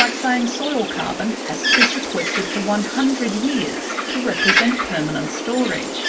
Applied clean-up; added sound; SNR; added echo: none; Bird; 0 dB; reverberation time 0.2 s.